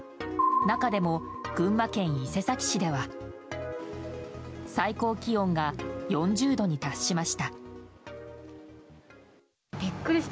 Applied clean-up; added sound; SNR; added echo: none; none; none; none.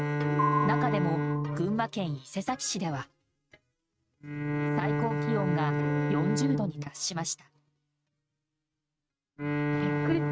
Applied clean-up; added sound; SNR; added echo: neural mask model RNNoise.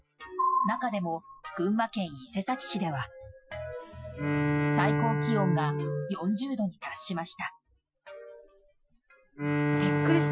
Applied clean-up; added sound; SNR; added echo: classical method Wiener filter.